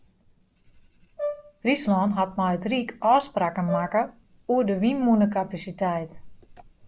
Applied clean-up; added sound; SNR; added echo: none; Brass instrument; 11 dB; none.